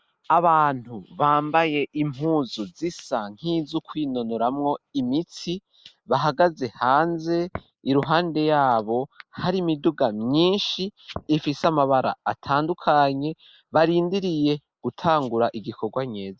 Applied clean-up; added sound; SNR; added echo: neural mask model Resemble Enhance denoiser.